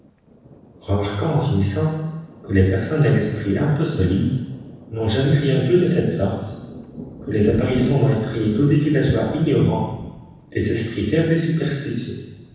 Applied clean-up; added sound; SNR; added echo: none; Thunder; 15 dB; reverberation time 1.1 s.